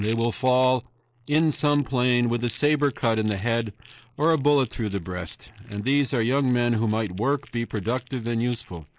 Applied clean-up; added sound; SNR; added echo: neural mask model Resemble Enhance denoiser.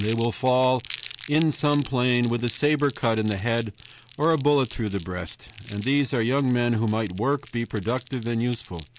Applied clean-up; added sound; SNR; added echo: none; Crumpling, crinkling; 12 dB; none.